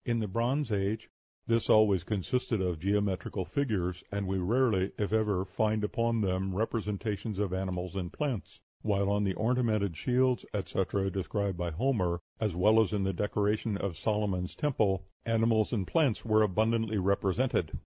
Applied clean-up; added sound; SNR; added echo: none; none; none; none.